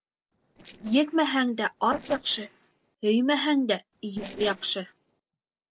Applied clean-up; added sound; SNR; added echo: neural separator model SepFormer DNS4.